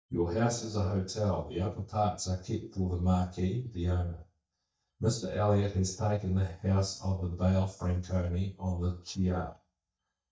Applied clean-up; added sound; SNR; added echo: neural mask model DeepFilterNet 3.